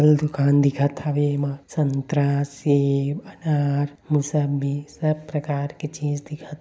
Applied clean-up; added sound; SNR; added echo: none; none; none; none.